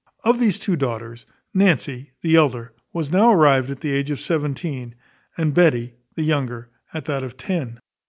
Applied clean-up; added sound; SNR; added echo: none; none; none; none.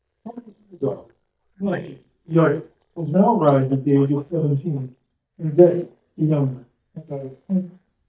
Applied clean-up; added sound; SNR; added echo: neural mask model DeepFilterNet 3.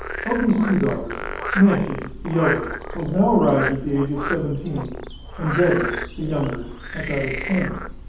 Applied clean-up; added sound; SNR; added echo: none; Frog; 7 dB; reverberation time 1.2 s.